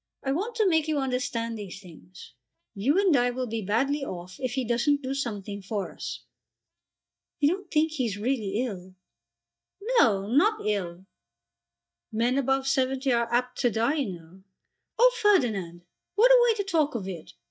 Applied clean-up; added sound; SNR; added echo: neural mask model DeepFilterNet 3.